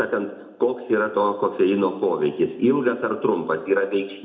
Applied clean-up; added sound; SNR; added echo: none; none; none; reverberation time 0.5 s.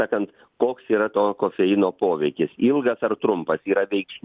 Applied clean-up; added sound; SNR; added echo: none; none; none; none.